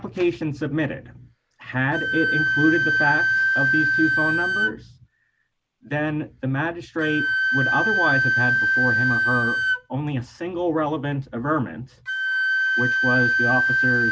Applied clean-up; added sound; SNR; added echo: none; Wind instrument, woodwind instrument; -3 dB; none.